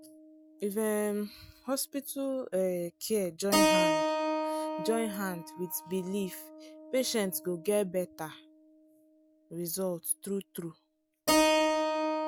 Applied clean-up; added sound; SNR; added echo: none; Keyboard (musical); -1 dB; none.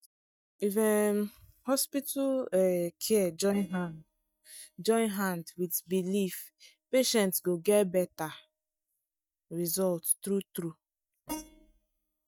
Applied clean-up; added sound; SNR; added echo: neural mask model DeepFilterNet 3.